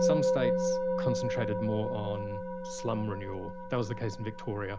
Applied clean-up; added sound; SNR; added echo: none; Musical instrument; -2 dB; none.